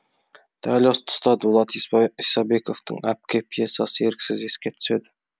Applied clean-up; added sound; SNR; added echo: none; none; none; none.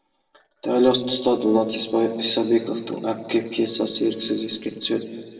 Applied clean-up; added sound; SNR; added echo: neural separator model SepFormer DNS4.